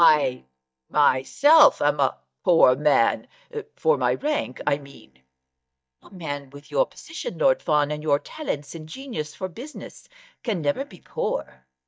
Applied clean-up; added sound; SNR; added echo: neural mask model DeepFilterNet 3.